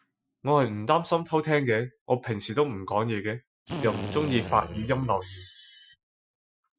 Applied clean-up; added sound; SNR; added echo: classical method Wiener filter.